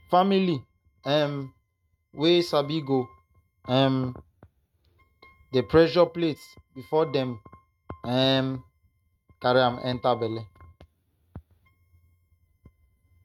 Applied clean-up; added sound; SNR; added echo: neural mask model RNNoise.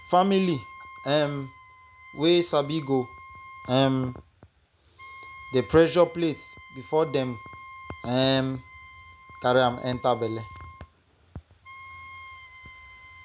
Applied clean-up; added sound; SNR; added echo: none; Wind instrument, woodwind instrument; 19 dB; none.